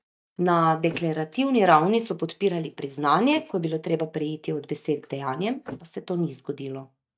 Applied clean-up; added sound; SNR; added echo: neural mask model DeepFilterNet 3.